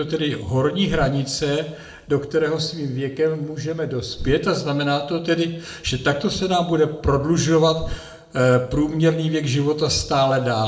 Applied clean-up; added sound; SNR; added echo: neural separator model SepFormer DNS4.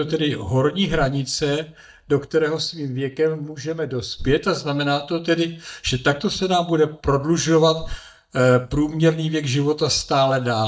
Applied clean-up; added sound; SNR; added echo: neural mask model DeepFilterNet 3.